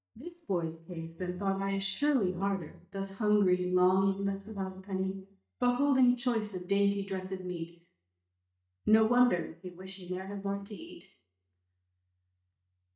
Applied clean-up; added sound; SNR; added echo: neural mask model DeepFilterNet 3.